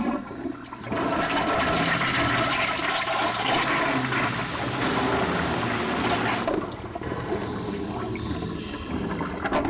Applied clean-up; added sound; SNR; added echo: none; Toilet flush; -4 dB; reverberation time 2.1 s.